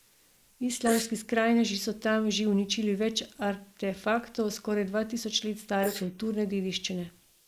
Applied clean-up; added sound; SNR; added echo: neural mask model Resemble Enhance denoiser.